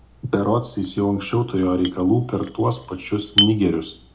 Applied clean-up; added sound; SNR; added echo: none; Chink, clink; 8 dB; reverberation time 0.4 s.